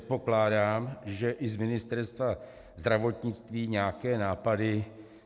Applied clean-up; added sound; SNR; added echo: none; none; none; none.